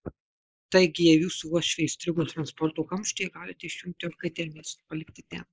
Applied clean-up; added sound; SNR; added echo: neural mask model Resemble Enhance denoiser.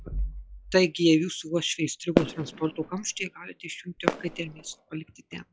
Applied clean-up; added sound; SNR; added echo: classical method log-MMSE.